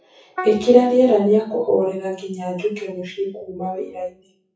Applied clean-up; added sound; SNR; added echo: classical method WPE with log-MMSE.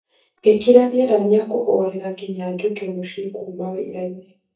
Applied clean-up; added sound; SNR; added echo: neural mask model DeepFilterNet 3.